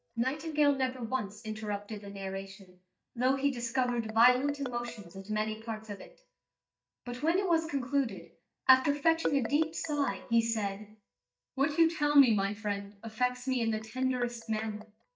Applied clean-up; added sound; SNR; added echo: neural mask model DeepFilterNet 3.